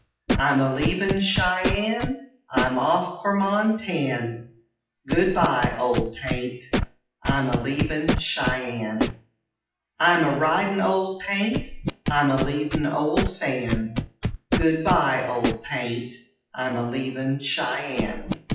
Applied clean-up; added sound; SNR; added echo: classical method WPE with log-MMSE.